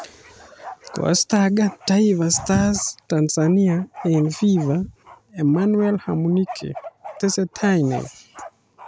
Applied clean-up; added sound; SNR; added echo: none; Bark; 19 dB; none.